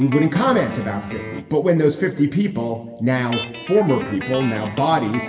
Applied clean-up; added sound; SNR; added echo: none; Guitar; 13 dB; reverberation time 1.2 s.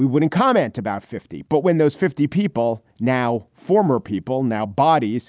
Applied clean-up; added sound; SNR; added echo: none; none; none; none.